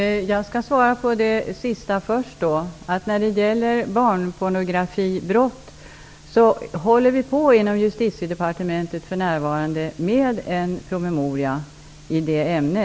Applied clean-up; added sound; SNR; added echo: none; none; none; none.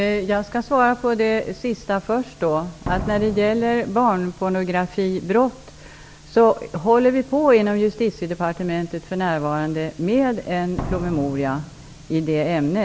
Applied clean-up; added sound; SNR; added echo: none; Slam; 17 dB; none.